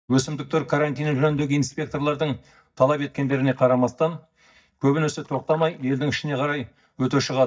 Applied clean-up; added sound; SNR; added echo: neural mask model DeepFilterNet 3.